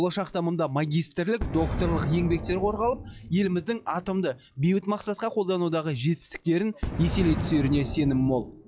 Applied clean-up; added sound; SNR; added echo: classical method log-MMSE.